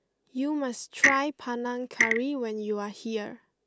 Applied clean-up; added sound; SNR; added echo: none; Clock; -2 dB; none.